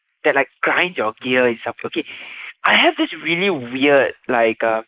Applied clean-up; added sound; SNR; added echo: neural mask model Resemble Enhance denoiser.